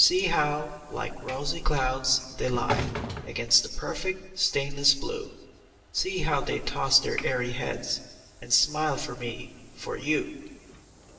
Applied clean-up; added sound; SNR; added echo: none; Sliding door / Train; 13 dB; reverberation time 1.3 s.